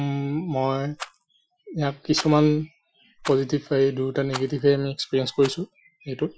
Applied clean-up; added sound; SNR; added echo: classical method Wiener filter.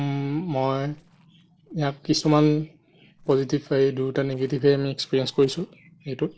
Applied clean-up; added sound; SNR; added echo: neural separator model SepFormer DNS4.